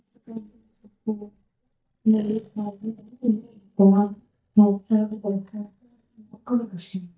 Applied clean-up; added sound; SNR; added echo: neural mask model DeepFilterNet 3.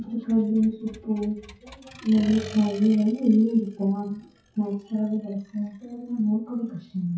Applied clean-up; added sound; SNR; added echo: classical method WPE with log-MMSE.